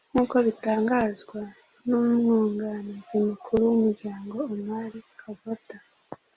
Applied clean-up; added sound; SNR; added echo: none; none; none; none.